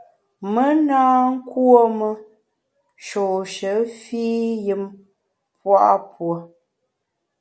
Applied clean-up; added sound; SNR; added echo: none; none; none; none.